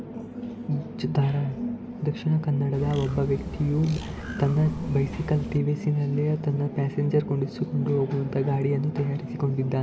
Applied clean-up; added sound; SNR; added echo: none; Bird; 12 dB; none.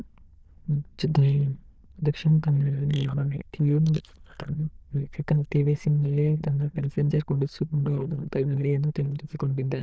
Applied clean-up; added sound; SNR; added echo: neural diffusion model UNIVERSE++.